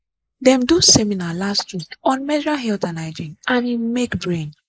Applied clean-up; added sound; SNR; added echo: neural mask model Resemble Enhance denoiser.